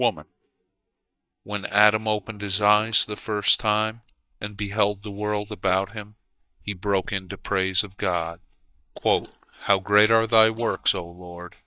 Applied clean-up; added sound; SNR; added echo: neural mask model DeepFilterNet 3.